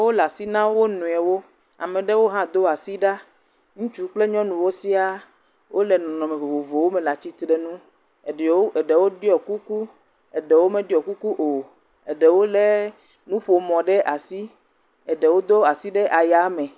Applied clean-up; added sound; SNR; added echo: none; none; none; none.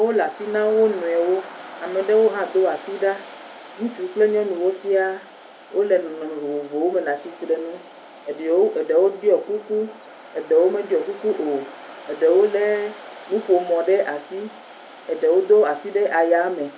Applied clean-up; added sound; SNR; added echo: none; Waves, surf; 19 dB; reverberation time 0.3 s.